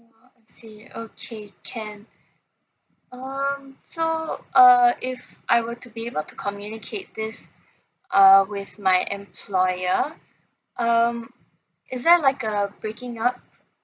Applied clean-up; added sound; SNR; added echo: none; none; none; none.